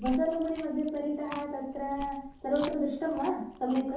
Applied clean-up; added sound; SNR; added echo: none; Chewing, mastication; 15 dB; reverberation time 2.8 s.